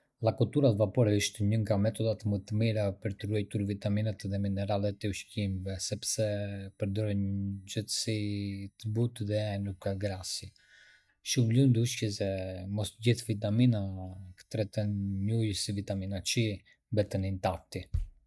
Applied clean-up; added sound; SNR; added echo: neural mask model DeepFilterNet 3.